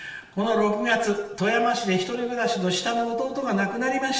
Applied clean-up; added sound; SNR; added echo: none; none; none; reverberation time 0.8 s.